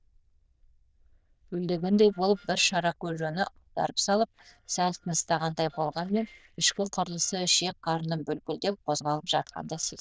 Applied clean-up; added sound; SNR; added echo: neural diffusion model UNIVERSE++.